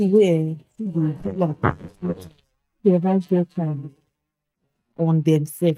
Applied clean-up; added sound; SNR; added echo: neural mask model DeepFilterNet 3.